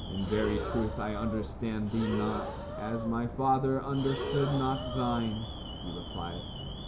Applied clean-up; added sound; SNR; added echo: none; Breathing + Alarm; 6 dB; none.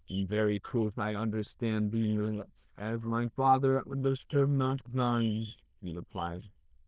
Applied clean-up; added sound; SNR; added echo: neural diffusion model UNIVERSE++.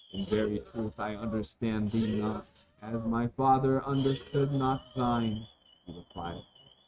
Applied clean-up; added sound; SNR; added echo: neural mask model RNNoise.